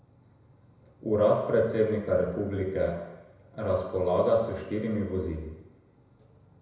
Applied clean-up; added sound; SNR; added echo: none; none; none; reverberation time 1.0 s.